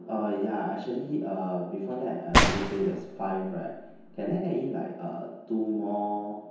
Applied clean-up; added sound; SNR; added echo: none; Gunshot, gunfire; -3 dB; reverberation time 0.9 s.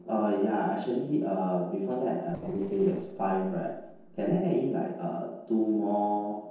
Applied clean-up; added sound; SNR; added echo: neural separator model SepFormer DNS4.